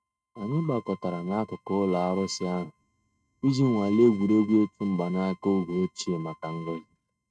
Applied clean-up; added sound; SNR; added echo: neural mask model RNNoise.